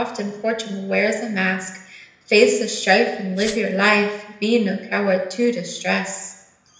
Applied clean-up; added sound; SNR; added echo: none; Glass; 17 dB; reverberation time 0.9 s.